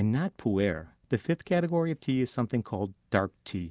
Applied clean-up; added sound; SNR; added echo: none; none; none; none.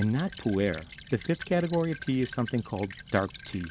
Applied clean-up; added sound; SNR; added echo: none; Stream / Trickle, dribble; 16 dB; none.